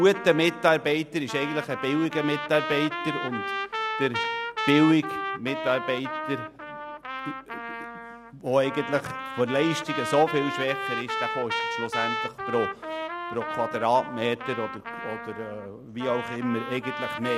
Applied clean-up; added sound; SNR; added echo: none; Trumpet; 6 dB; none.